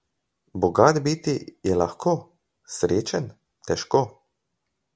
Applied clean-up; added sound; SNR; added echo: none; none; none; none.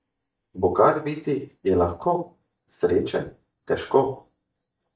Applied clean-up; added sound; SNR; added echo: neural mask model DeepFilterNet 3.